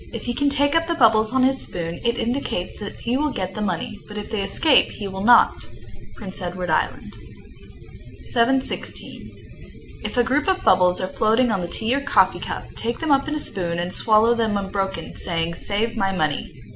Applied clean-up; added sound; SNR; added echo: none; none; none; none.